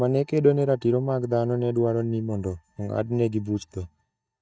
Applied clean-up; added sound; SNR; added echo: neural mask model DeepFilterNet 3.